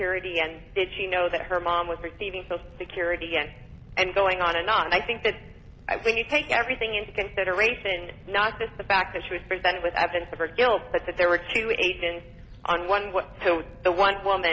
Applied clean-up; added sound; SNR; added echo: none; Fire; 19 dB; none.